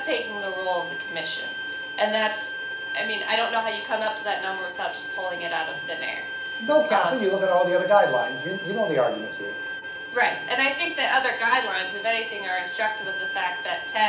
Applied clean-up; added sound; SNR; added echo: none; Bowed string instrument; 7 dB; reverberation time 0.4 s.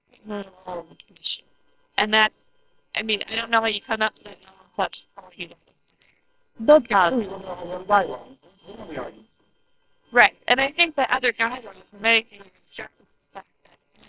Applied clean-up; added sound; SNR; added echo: neural separator model SepFormer WHAMR!.